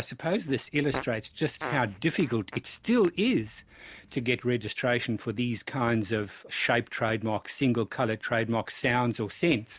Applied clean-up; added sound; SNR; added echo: none; Fart; 14 dB; none.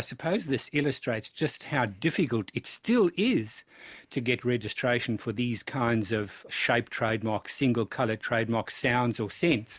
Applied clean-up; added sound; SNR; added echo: none; none; none; none.